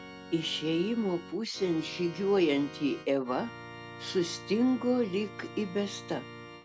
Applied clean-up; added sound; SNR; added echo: none; Organ; 14 dB; none.